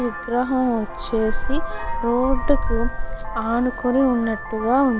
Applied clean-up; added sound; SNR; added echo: none; Vehicle horn, car horn, honking; 1 dB; none.